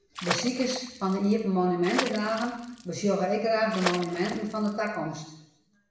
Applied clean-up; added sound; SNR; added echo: none; Water / Splash, splatter; 8 dB; reverberation time 0.9 s.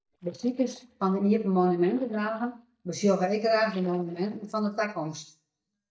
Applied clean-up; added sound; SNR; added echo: neural mask model DeepFilterNet 3.